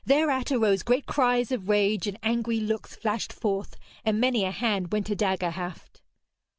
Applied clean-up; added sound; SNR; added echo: none; none; none; none.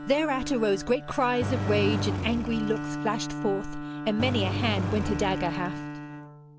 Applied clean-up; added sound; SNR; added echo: none; Bowed string instrument + Engine; 3 dB; none.